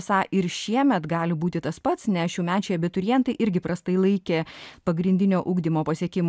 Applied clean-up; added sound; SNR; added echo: none; none; none; none.